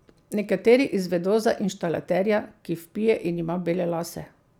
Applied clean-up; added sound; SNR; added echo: none; none; none; none.